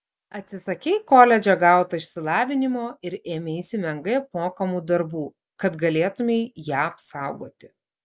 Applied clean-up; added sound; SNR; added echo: none; none; none; none.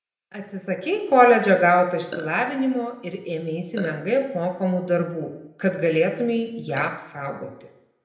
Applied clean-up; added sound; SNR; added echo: none; Burping, eructation; 13 dB; reverberation time 0.8 s.